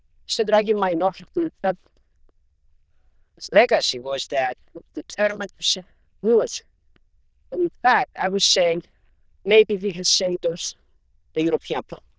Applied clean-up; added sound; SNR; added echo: neural diffusion model UNIVERSE++.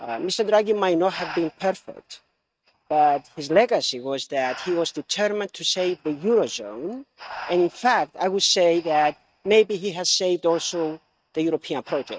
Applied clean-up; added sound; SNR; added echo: neural mask model RNNoise.